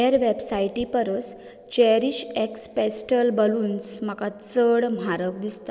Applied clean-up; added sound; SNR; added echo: none; none; none; none.